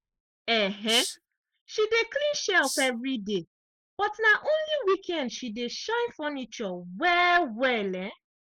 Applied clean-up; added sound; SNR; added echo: neural mask model Resemble Enhance denoiser.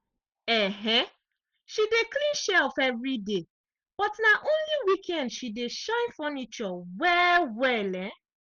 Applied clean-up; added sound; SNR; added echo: none; none; none; none.